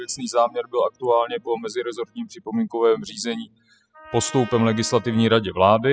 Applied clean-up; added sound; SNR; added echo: classical method spectral subtraction.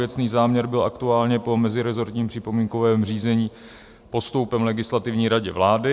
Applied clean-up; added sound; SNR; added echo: none; none; none; none.